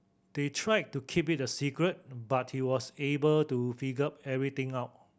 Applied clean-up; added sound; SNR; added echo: none; none; none; none.